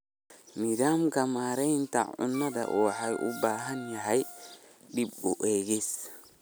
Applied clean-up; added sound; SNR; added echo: none; Wind instrument, woodwind instrument; 17 dB; none.